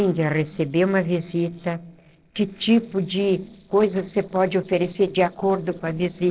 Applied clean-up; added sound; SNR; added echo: neural separator model SepFormer DNS4.